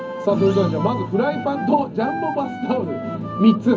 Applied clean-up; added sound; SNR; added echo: none; Wind instrument, woodwind instrument; 11 dB; reverberation time 0.4 s.